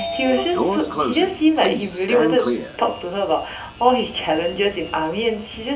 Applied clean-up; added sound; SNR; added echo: none; Sliding door; 7 dB; reverberation time 0.3 s.